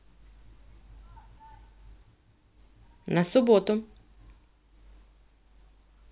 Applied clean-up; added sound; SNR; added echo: none; none; none; none.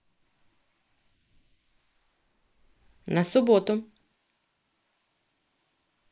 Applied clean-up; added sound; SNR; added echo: neural mask model Resemble Enhance denoiser.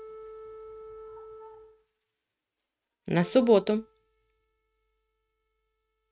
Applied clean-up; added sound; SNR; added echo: neural mask model RNNoise.